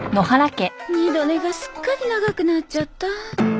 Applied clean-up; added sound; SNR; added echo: none; none; none; none.